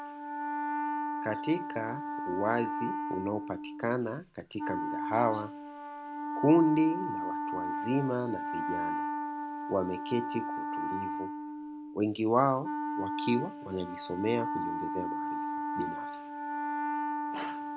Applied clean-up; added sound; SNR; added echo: none; Wind instrument, woodwind instrument; 2 dB; none.